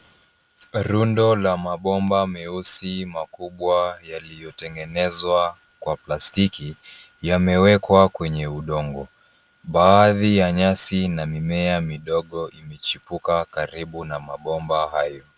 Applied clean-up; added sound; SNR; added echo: none; none; none; none.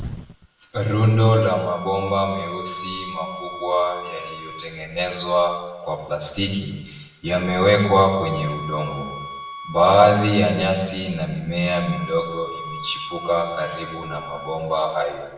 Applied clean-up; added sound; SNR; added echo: none; Bowed string instrument; 13 dB; reverberation time 1.0 s.